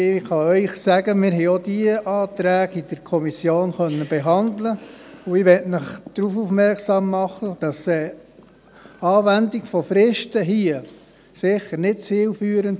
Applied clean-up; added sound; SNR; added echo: none; none; none; none.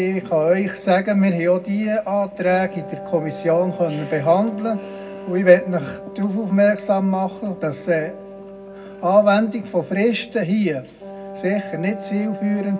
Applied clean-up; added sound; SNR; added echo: none; Wind instrument, woodwind instrument; 15 dB; reverberation time 0.3 s.